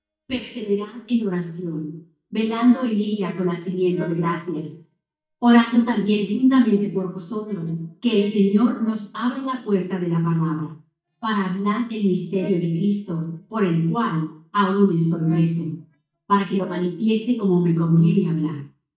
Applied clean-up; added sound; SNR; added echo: neural mask model DeepFilterNet 3.